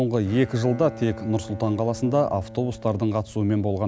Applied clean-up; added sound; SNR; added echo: none; Bowed string instrument; 16 dB; none.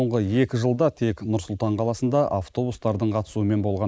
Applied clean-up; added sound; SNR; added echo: neural mask model Resemble Enhance denoiser.